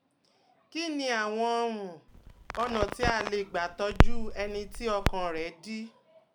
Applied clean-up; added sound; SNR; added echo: none; Crackle; -4 dB; none.